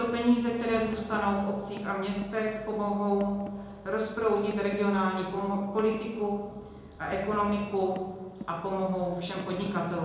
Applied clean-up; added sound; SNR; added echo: none; Car; 19 dB; reverberation time 0.9 s.